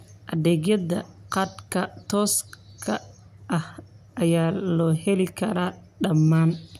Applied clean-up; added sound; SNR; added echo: none; none; none; none.